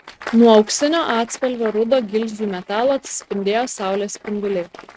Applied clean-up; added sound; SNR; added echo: neural mask model RNNoise.